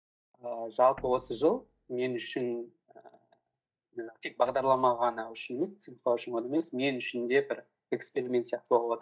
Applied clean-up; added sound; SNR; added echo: neural mask model DeepFilterNet 3.